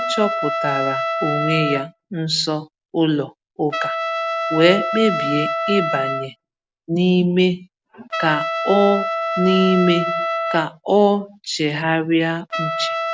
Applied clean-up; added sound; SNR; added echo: none; Trumpet; 4 dB; none.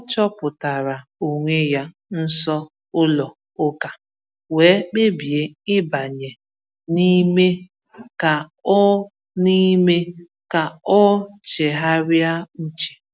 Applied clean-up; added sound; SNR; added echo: none; none; none; none.